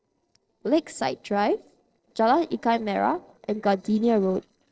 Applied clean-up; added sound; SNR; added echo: neural separator model SepFormer DNS4.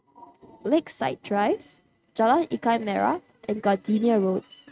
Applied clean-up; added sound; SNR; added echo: neural mask model RNNoise.